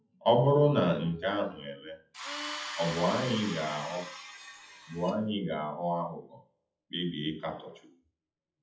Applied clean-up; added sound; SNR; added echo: classical method WPE with log-MMSE.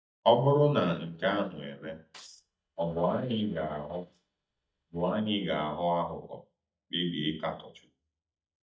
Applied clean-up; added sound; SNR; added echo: neural mask model DeepFilterNet 3.